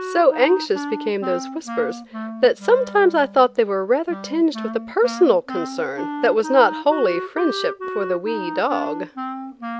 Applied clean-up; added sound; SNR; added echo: none; Wind instrument, woodwind instrument; 10 dB; none.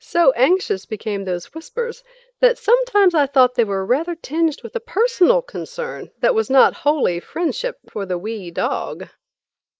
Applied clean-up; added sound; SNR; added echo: neural mask model Resemble Enhance denoiser.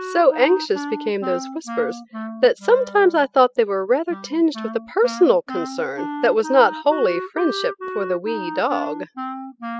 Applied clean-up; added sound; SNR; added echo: classical method spectral subtraction.